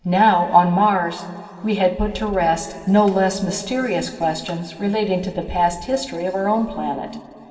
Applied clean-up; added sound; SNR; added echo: none; none; none; reverberation time 2.4 s.